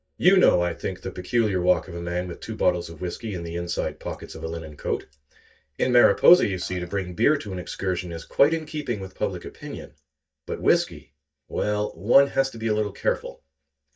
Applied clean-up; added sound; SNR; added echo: neural mask model DeepFilterNet 3.